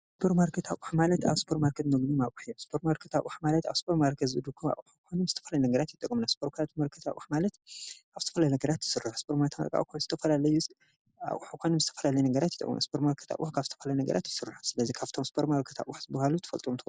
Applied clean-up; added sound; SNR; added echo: none; none; none; none.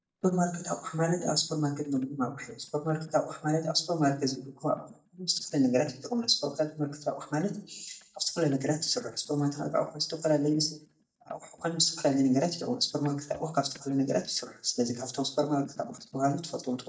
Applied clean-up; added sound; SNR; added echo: neural mask model DeepFilterNet 3.